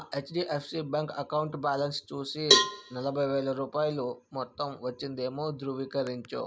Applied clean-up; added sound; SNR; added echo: none; Cowbell; -3 dB; none.